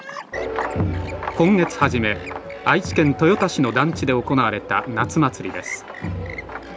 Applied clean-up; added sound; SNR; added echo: none; Chirp, tweet; 18 dB; none.